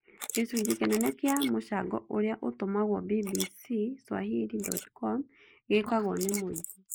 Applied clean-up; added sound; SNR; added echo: neural mask model Resemble Enhance denoiser.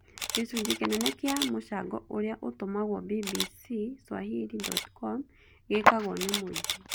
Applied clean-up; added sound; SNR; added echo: none; Camera; 7 dB; none.